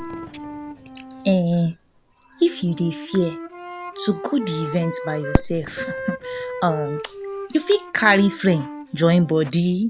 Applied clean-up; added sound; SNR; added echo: none; Wind instrument, woodwind instrument + Fireworks; 9 dB; none.